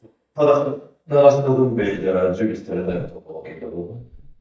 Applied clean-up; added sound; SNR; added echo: neural mask model DeepFilterNet 3.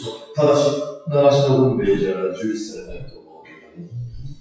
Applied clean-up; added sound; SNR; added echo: classical method WPE with log-MMSE.